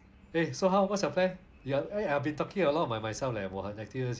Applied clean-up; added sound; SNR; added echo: none; none; none; none.